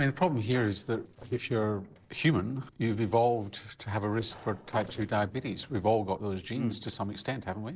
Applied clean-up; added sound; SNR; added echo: neural separator model SepFormer DNS4.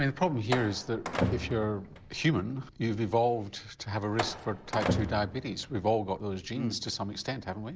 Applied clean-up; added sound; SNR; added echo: none; Slam; 6 dB; none.